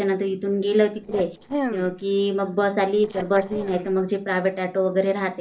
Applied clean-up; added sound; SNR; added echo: neural separator model SepFormer DNS4.